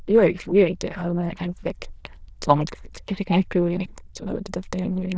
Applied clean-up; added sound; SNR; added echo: neural diffusion model UNIVERSE++.